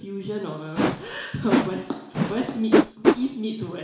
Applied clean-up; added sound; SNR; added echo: none; Whoosh, swoosh, swish; -5 dB; reverberation time 0.7 s.